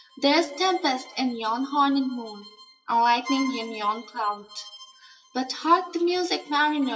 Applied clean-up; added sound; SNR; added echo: classical method WPE with log-MMSE.